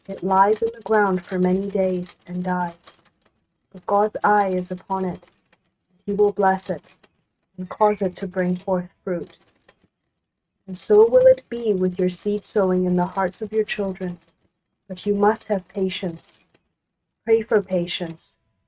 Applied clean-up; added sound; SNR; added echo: neural mask model RNNoise.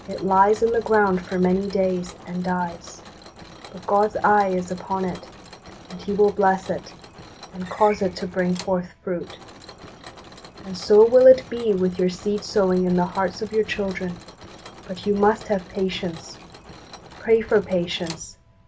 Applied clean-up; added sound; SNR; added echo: none; Screech + Mechanisms; 20 dB; none.